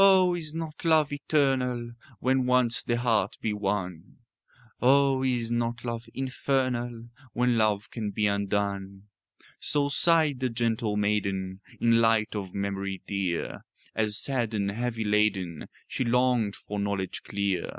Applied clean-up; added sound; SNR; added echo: none; none; none; none.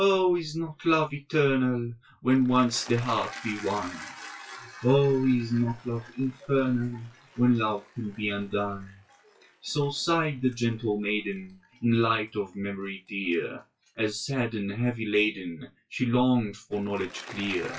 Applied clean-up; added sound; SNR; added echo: classical method WPE with log-MMSE.